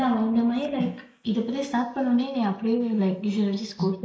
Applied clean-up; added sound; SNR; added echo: neural mask model Resemble Enhance denoiser.